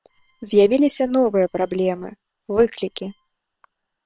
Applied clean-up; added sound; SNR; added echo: neural separator model SepFormer WHAM!.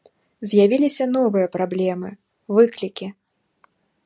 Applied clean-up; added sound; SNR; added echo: none; none; none; none.